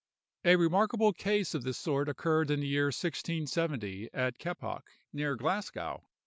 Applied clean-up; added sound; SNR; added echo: none; none; none; none.